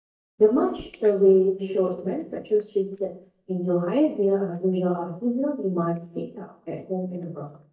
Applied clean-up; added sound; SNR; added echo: neural mask model DeepFilterNet 3.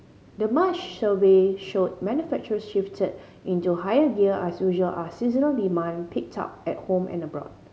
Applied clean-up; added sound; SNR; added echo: none; none; none; none.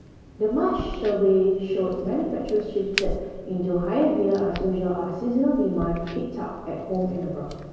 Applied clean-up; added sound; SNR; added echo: none; Crack; 13 dB; reverberation time 1.2 s.